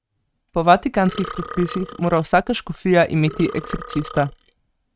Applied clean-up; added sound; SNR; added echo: neural mask model RNNoise.